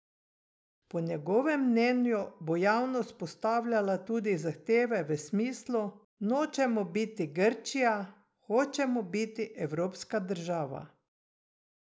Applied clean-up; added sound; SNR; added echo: none; none; none; none.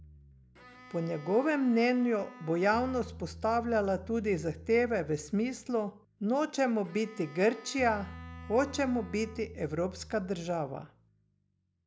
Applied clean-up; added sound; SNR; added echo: none; Bass guitar + Bowed string instrument; 18 dB; none.